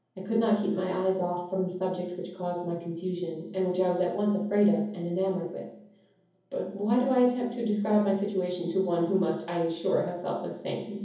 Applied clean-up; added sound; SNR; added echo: none; none; none; reverberation time 0.7 s.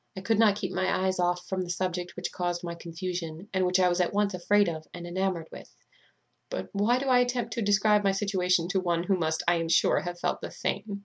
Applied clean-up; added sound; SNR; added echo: none; none; none; none.